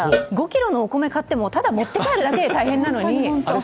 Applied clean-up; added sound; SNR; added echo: none; Cowbell; 10 dB; none.